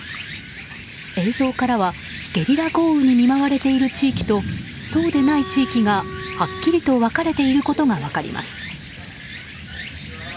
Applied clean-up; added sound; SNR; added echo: none; Wind instrument, woodwind instrument; 15 dB; none.